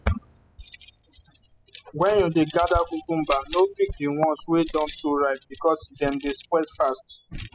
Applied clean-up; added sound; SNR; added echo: classical method spectral subtraction.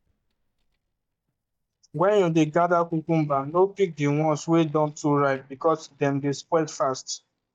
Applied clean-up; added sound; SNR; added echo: neural mask model DeepFilterNet 3.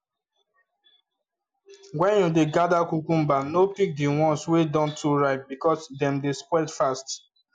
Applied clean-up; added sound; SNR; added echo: none; none; none; none.